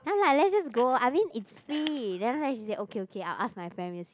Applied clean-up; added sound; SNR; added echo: none; none; none; none.